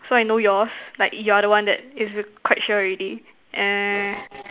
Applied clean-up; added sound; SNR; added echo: none; none; none; none.